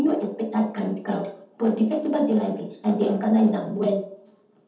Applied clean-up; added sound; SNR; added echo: none; none; none; reverberation time 0.6 s.